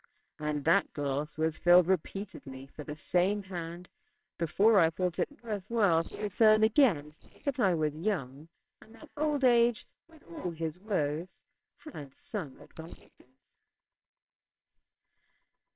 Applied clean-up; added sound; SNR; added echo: neural separator model SepFormer WHAMR!.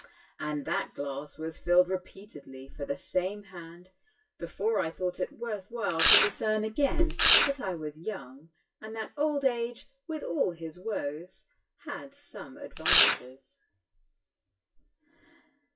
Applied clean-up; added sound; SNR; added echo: classical method WPE with log-MMSE.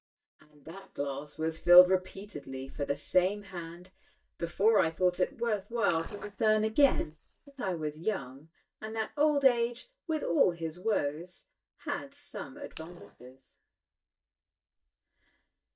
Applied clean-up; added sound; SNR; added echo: neural mask model DeepFilterNet 3.